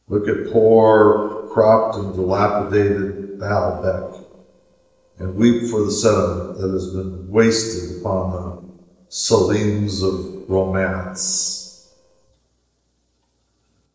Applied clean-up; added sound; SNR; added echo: neural separator model SepFormer DNS4.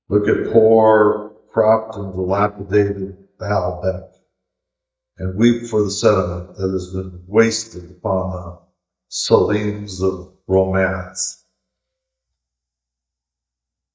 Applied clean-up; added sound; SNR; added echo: neural mask model DeepFilterNet 3.